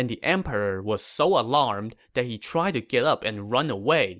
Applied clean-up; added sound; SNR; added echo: none; none; none; none.